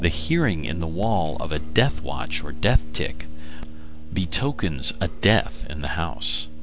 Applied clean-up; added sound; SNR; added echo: none; Brass instrument; 17 dB; none.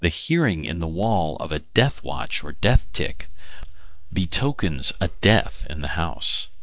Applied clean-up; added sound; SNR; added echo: neural mask model DeepFilterNet 3.